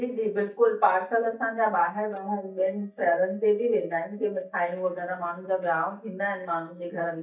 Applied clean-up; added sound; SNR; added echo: neural mask model DeepFilterNet 3.